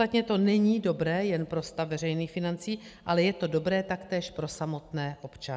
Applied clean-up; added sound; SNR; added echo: none; none; none; none.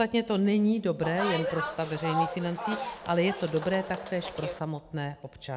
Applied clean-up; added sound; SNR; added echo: none; Bus; 5 dB; none.